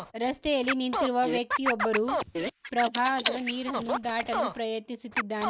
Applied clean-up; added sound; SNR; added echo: neural mask model Resemble Enhance denoiser.